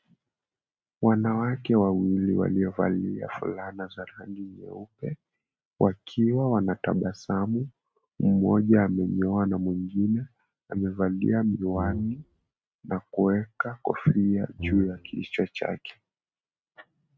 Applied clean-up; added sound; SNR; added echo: neural mask model RNNoise.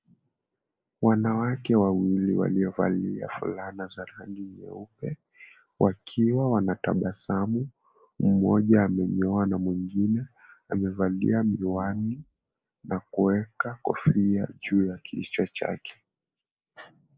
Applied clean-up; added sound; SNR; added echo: neural mask model Resemble Enhance denoiser.